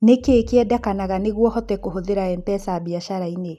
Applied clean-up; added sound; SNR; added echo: none; Explosion; 17 dB; none.